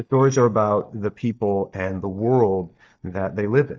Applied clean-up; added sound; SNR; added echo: neural mask model DeepFilterNet 3.